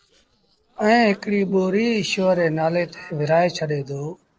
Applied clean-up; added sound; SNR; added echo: neural separator model SepFormer DNS4.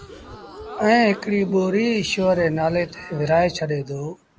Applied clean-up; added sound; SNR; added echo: none; Crowd / Gasp; 19 dB; none.